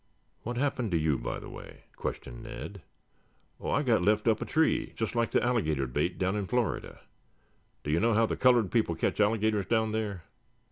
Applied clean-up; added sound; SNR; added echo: none; none; none; none.